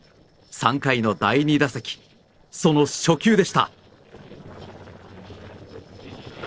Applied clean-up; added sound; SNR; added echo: neural separator model SepFormer DNS4.